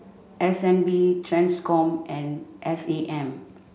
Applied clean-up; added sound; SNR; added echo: none; none; none; none.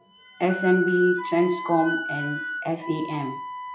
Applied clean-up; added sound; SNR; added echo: classical method log-MMSE.